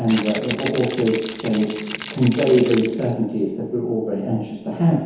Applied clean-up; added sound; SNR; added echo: none; Rattle (instrument); 15 dB; reverberation time 1.0 s.